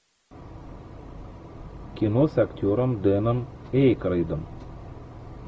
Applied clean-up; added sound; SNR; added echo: none; none; none; none.